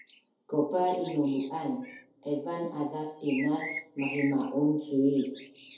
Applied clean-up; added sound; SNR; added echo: none; Bird; 15 dB; reverberation time 2.3 s.